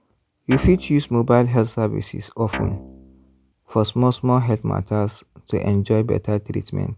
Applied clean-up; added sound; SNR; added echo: none; Guitar; 13 dB; none.